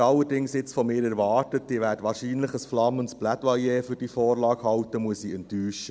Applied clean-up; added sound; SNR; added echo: none; none; none; none.